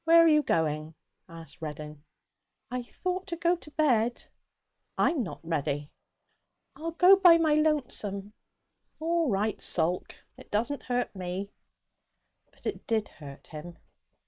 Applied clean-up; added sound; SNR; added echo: neural mask model Resemble Enhance denoiser.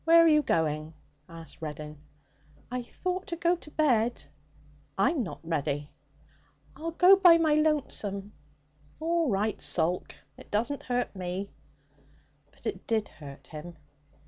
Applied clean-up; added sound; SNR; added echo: none; none; none; none.